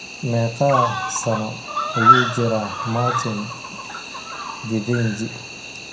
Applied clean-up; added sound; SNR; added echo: none; Cricket; 0 dB; reverberation time 0.2 s.